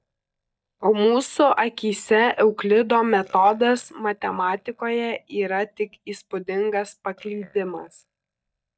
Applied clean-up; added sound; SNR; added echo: neural mask model DeepFilterNet 3.